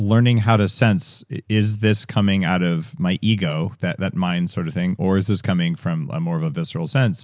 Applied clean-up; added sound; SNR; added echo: none; none; none; none.